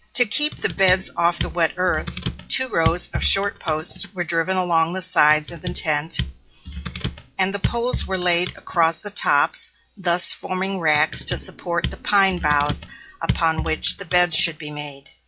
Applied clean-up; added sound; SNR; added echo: classical method log-MMSE.